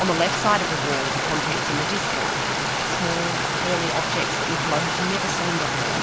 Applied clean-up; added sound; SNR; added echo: none; Stream; -4 dB; none.